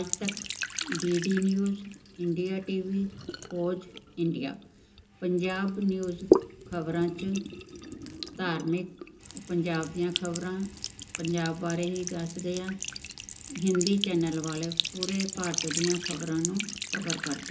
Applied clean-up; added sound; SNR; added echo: none; Trickle, dribble / Sink (filling or washing); 4 dB; reverberation time 0.2 s.